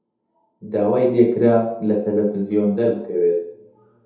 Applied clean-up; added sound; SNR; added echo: none; none; none; reverberation time 0.8 s.